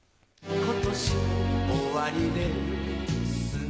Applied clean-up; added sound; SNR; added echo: none; none; none; none.